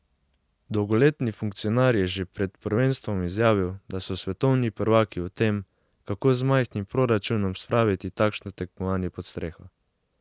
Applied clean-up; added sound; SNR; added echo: none; none; none; none.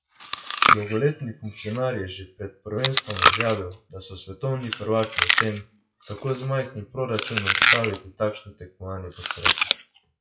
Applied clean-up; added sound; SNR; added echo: classical method WPE with log-MMSE.